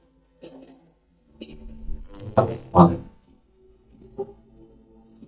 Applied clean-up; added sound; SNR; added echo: neural mask model DeepFilterNet 3.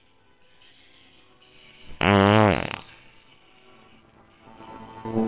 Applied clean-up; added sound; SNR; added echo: neural separator model SepFormer WHAMR!.